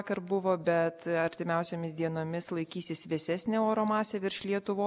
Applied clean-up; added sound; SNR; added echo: none; none; none; none.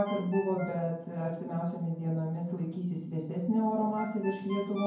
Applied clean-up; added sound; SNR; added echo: none; Ringtone; 17 dB; reverberation time 0.9 s.